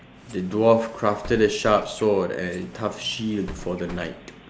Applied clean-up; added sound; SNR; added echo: none; Bus + Bird vocalization, bird call, bird song; 18 dB; none.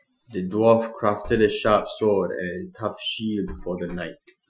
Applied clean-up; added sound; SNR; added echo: classical method Wiener filter.